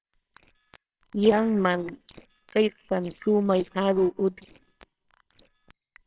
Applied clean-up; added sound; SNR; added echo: neural separator model SepFormer WHAMR!.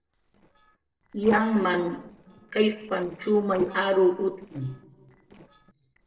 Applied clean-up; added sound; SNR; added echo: neural separator model SepFormer DNS4.